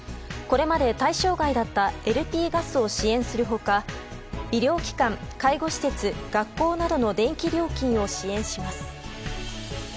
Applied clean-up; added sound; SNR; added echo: none; none; none; none.